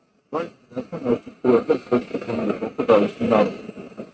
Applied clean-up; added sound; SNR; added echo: neural mask model RNNoise.